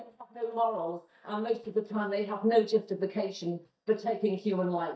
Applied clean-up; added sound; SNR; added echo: neural mask model DeepFilterNet 3.